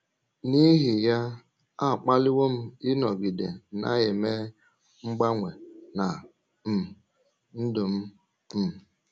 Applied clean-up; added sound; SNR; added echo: none; none; none; none.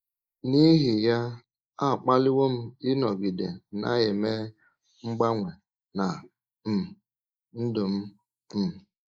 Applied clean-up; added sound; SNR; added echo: neural mask model Resemble Enhance denoiser.